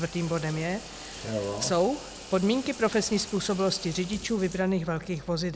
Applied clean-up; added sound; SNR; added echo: none; Bathtub (filling or washing) / Water tap, faucet; 12 dB; none.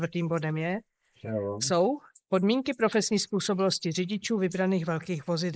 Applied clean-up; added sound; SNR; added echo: neural mask model Resemble Enhance denoiser.